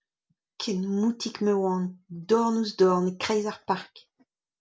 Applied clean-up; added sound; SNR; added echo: none; none; none; none.